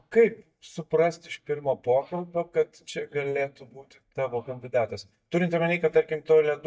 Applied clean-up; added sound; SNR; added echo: neural mask model DeepFilterNet 3.